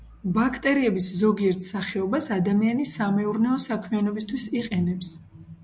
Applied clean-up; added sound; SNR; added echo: none; none; none; none.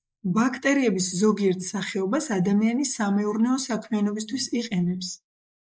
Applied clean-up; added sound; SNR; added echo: neural mask model Resemble Enhance denoiser.